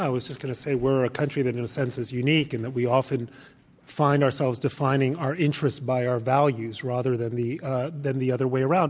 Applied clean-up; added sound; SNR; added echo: none; none; none; none.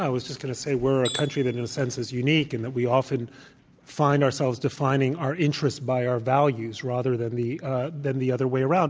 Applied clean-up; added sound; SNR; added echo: none; Tools; 17 dB; none.